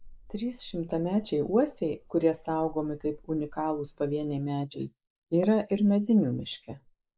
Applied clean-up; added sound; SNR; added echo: neural mask model Resemble Enhance denoiser.